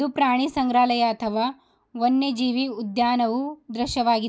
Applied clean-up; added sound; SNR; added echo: none; none; none; none.